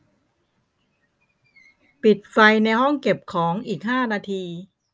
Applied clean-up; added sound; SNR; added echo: none; none; none; none.